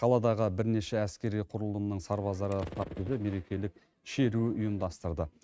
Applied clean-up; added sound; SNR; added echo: neural mask model RNNoise.